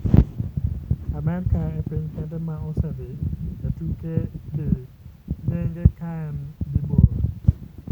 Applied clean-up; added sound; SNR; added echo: none; none; none; none.